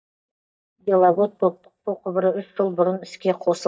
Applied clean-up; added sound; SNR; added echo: neural mask model DeepFilterNet 3.